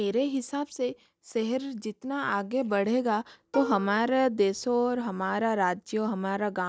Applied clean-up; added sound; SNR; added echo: none; Plucked string instrument; 13 dB; none.